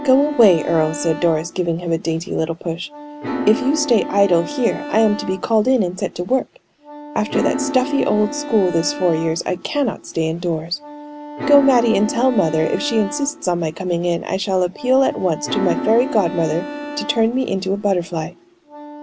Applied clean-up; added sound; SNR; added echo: none; Wind instrument, woodwind instrument + Piano; 10 dB; none.